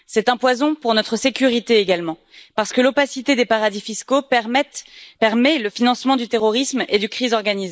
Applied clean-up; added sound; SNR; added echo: neural mask model Resemble Enhance denoiser.